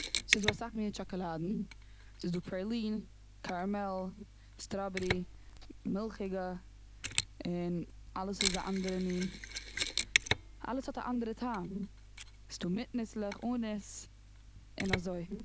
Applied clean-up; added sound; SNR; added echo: none; Mechanisms; 1 dB; none.